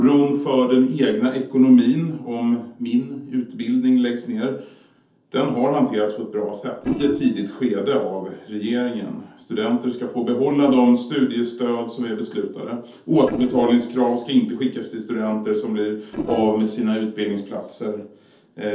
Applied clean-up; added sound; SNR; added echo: neural separator model SepFormer DNS4.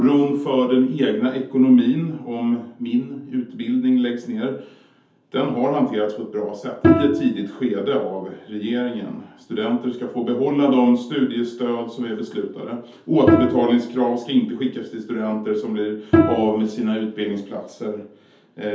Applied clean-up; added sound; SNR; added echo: none; Bowed string instrument; 2 dB; reverberation time 0.5 s.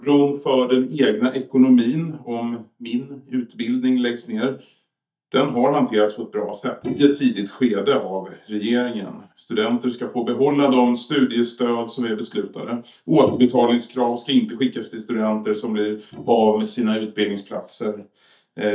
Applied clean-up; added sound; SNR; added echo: neural mask model DeepFilterNet 3.